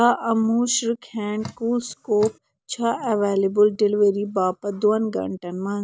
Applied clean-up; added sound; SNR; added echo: none; Drip; 17 dB; none.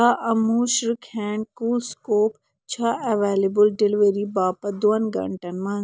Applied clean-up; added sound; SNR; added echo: none; none; none; none.